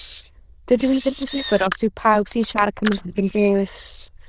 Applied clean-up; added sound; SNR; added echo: neural diffusion model UNIVERSE++.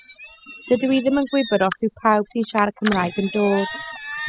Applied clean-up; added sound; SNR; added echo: classical method spectral subtraction.